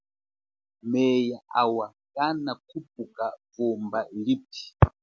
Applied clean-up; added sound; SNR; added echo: none; none; none; none.